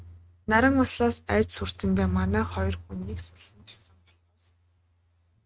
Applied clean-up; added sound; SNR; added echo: neural mask model RNNoise.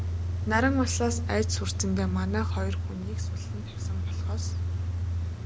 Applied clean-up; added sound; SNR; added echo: none; Idling / Engine starting / Accelerating, revving, vroom / Car; -2 dB; none.